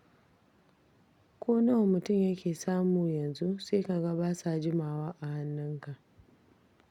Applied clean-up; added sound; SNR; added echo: none; none; none; none.